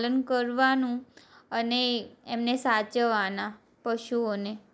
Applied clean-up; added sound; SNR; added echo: none; none; none; none.